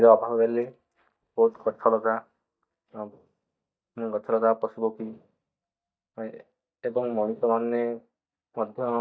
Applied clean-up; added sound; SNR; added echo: neural mask model DeepFilterNet 3.